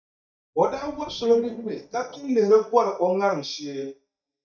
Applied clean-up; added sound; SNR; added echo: neural mask model DeepFilterNet 3.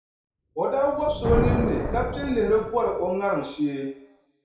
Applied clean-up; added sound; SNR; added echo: none; Thunder; 5 dB; reverberation time 0.6 s.